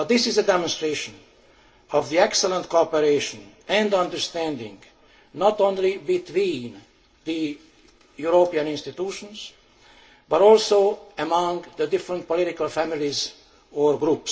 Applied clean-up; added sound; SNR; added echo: none; none; none; reverberation time 0.2 s.